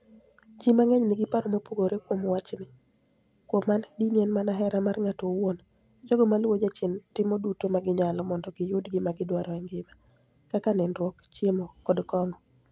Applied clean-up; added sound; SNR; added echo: none; none; none; none.